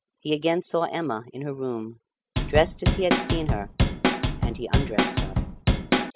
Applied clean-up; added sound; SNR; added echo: none; Drum / Drum kit; -5 dB; none.